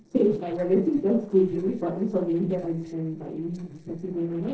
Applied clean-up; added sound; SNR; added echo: neural separator model SepFormer DNS4.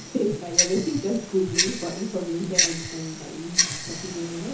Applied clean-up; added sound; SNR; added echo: none; Tick-tock; 0 dB; reverberation time 0.6 s.